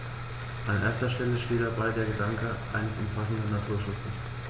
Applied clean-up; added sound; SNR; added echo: none; Applause; 17 dB; none.